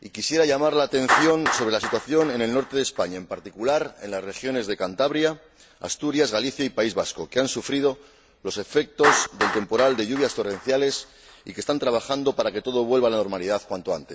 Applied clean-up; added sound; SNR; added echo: none; Clapping; 8 dB; none.